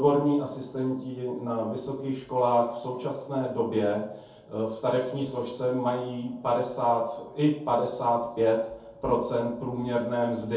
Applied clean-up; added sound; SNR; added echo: none; none; none; reverberation time 0.6 s.